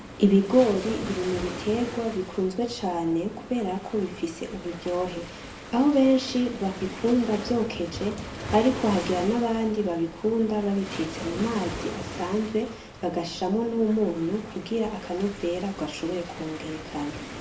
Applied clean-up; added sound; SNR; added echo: none; Waves, surf; 11 dB; reverberation time 0.4 s.